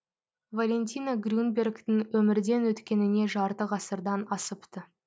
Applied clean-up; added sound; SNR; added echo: none; none; none; none.